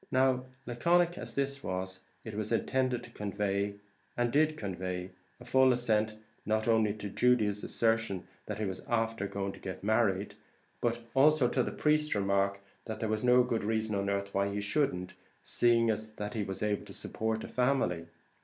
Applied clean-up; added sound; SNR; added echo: none; none; none; none.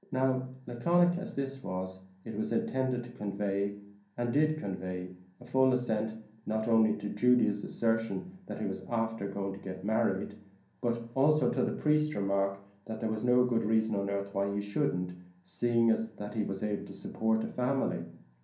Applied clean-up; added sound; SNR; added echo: none; none; none; reverberation time 0.6 s.